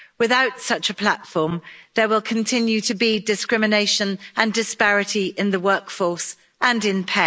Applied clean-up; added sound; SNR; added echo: none; none; none; none.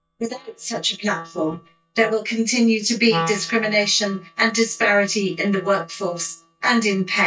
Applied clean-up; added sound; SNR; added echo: neural mask model DeepFilterNet 3.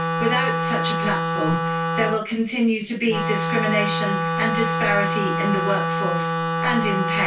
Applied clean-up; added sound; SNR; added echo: none; Wind instrument, woodwind instrument; 0 dB; reverberation time 0.2 s.